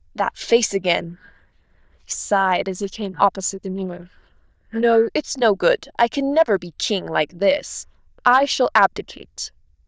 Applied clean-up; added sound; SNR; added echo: neural diffusion model UNIVERSE++.